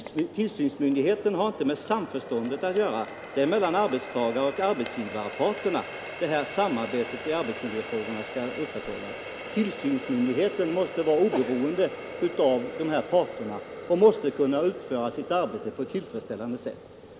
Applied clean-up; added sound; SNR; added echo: none; Water tap, faucet; 12 dB; none.